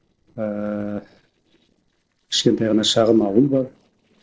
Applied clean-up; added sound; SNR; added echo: neural separator model SepFormer DNS4.